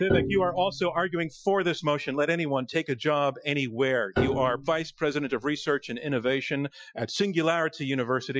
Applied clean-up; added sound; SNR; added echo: classical method Wiener filter.